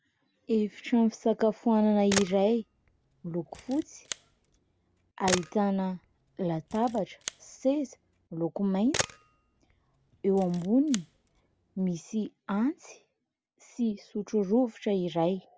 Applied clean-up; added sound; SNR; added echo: none; Camera; 11 dB; none.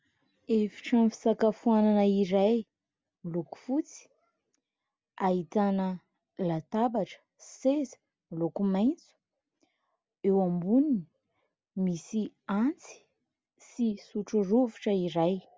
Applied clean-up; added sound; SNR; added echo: none; none; none; none.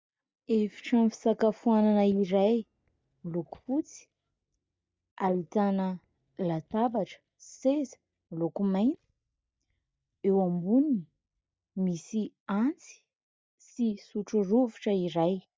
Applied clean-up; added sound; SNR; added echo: neural mask model DeepFilterNet 3.